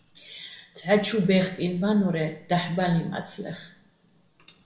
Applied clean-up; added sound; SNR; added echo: none; none; none; reverberation time 1.1 s.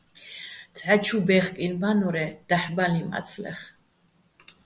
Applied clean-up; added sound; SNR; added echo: none; none; none; none.